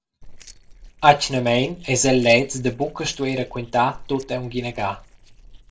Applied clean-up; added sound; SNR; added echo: neural separator model SepFormer DNS4.